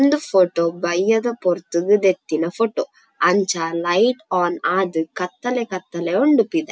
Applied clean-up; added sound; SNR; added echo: none; none; none; none.